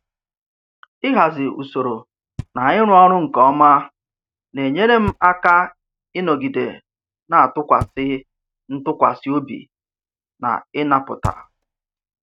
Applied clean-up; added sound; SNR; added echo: neural mask model RNNoise.